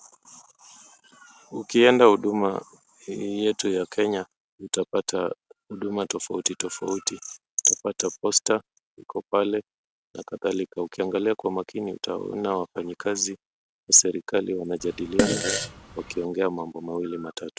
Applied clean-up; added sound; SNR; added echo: none; Fart; 2 dB; none.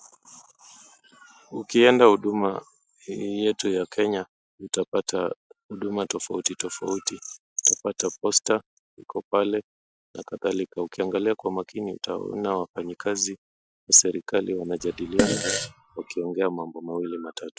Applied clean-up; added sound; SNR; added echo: classical method Wiener filter.